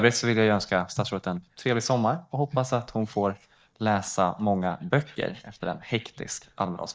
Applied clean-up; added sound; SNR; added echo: neural mask model DeepFilterNet 3.